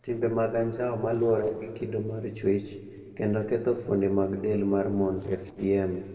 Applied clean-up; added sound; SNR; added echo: neural separator model SepFormer DNS4.